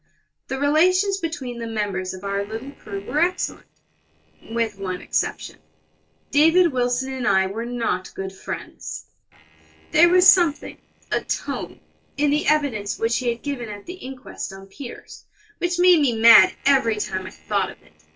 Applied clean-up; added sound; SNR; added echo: neural separator model SepFormer DNS4.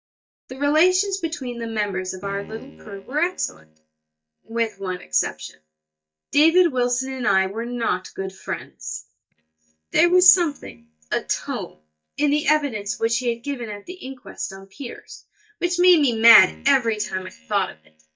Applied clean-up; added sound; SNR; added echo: neural mask model DeepFilterNet 3.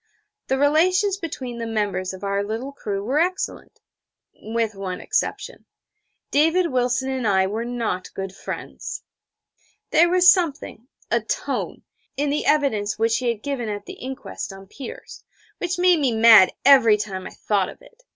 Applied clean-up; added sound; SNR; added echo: none; none; none; none.